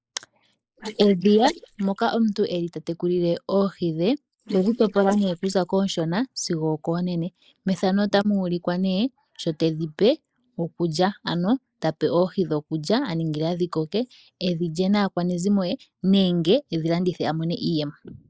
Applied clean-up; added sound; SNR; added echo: neural mask model Resemble Enhance denoiser.